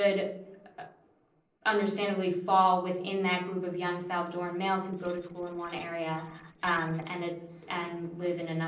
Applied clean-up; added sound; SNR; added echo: neural separator model SepFormer DNS4.